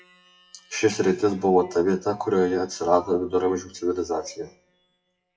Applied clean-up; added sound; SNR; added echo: classical method WPE with log-MMSE.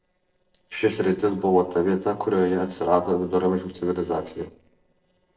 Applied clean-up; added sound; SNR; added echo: neural separator model SepFormer DNS4.